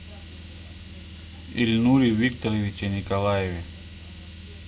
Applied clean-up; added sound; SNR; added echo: none; Car; 15 dB; none.